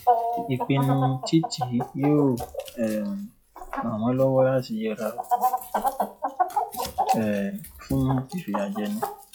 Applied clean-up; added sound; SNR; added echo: classical method log-MMSE.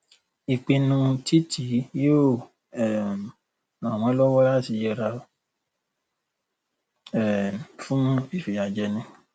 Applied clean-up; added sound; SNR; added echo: none; none; none; none.